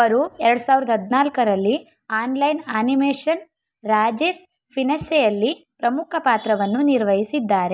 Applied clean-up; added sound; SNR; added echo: none; none; none; none.